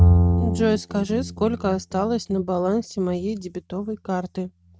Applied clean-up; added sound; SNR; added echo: neural mask model RNNoise.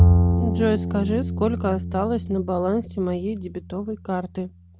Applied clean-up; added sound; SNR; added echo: none; Bowed string instrument; -2 dB; none.